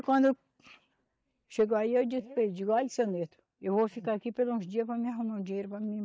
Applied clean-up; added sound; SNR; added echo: neural mask model DeepFilterNet 3.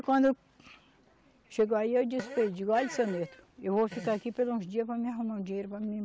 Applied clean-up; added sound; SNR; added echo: none; Fart; 15 dB; none.